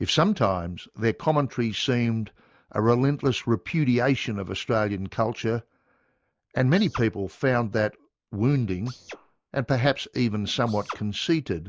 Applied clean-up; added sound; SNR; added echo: neural mask model Resemble Enhance denoiser.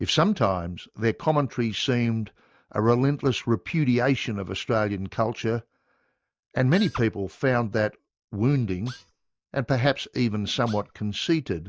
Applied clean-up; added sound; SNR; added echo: neural mask model DeepFilterNet 3.